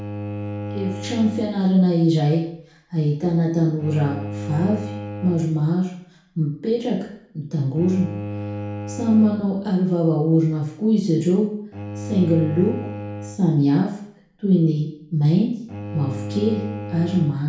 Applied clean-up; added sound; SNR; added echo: none; Bowed string instrument; 12 dB; reverberation time 0.5 s.